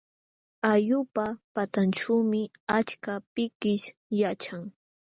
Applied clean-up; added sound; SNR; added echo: none; none; none; none.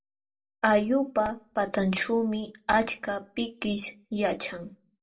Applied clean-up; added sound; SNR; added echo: none; none; none; reverberation time 0.2 s.